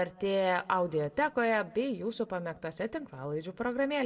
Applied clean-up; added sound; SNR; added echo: none; none; none; reverberation time 0.4 s.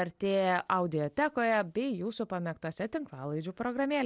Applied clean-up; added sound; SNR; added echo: none; none; none; none.